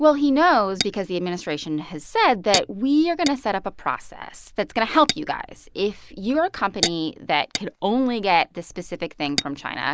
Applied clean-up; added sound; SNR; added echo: neural mask model Resemble Enhance denoiser.